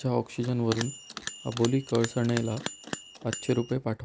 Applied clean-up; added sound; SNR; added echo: none; Bell; 11 dB; none.